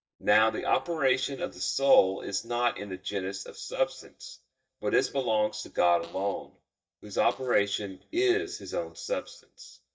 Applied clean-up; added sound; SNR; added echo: neural mask model DeepFilterNet 3.